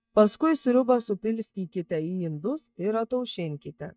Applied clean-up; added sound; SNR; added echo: neural mask model DeepFilterNet 3.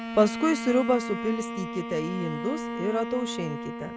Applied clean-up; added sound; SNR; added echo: none; Bowed string instrument; 6 dB; none.